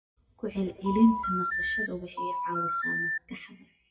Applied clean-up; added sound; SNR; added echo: classical method WPE with log-MMSE.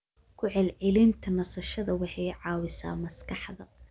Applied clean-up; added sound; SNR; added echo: none; none; none; none.